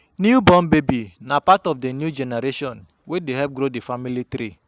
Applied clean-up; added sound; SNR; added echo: none; none; none; none.